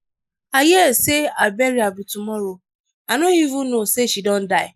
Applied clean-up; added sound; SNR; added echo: neural mask model Resemble Enhance denoiser.